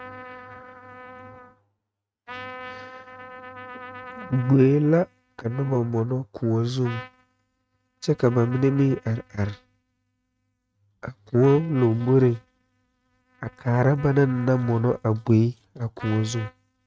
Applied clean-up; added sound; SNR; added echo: neural mask model RNNoise.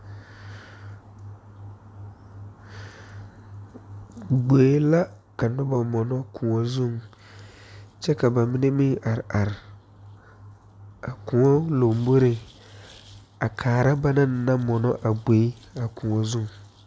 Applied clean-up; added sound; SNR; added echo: none; none; none; none.